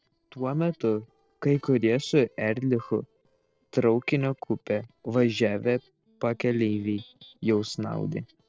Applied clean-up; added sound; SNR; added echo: neural separator model SepFormer DNS4.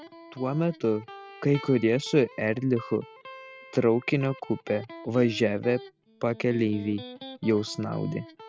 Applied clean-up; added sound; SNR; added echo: none; Electric guitar; 18 dB; none.